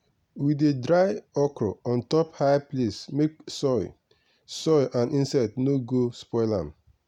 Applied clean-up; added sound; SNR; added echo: none; none; none; none.